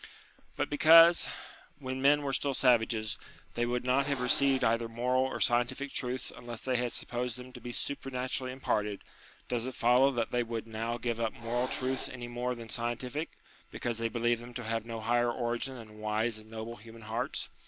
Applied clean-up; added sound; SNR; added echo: none; Hiss; 12 dB; none.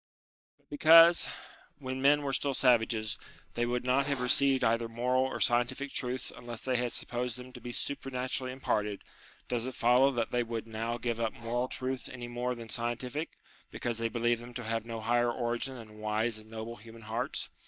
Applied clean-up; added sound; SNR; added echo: neural mask model DeepFilterNet 3.